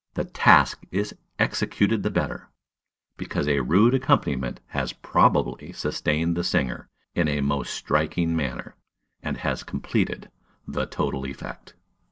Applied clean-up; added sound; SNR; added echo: none; none; none; none.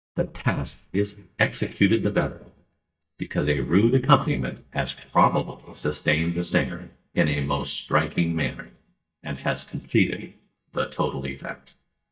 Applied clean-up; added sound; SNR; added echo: neural mask model DeepFilterNet 3.